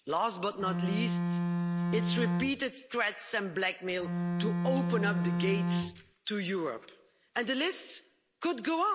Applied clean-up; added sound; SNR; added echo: none; Bowed string instrument; -3 dB; none.